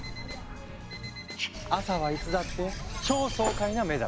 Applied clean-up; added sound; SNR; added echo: none; Bird; 7 dB; none.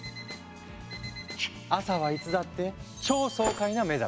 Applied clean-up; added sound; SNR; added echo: none; none; none; none.